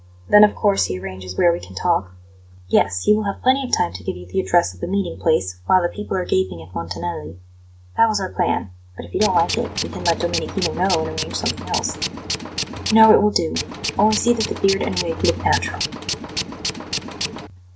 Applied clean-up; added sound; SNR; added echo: none; Tools; 6 dB; none.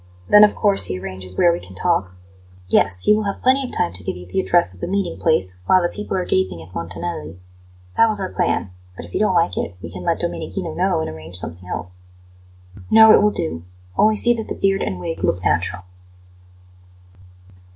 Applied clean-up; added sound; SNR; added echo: none; none; none; none.